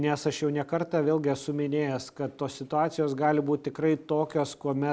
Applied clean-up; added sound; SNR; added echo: none; none; none; none.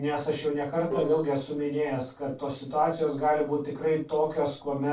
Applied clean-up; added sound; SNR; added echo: neural separator model SepFormer DNS4.